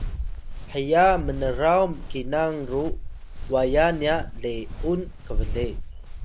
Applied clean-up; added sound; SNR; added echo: none; Walk, footsteps; 5 dB; none.